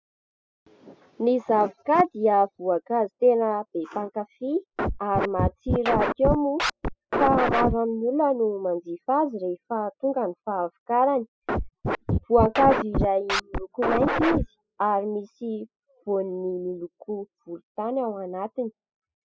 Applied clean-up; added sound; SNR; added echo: classical method spectral subtraction.